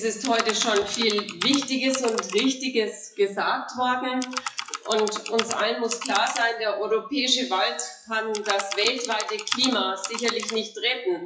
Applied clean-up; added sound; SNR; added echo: classical method WPE with log-MMSE.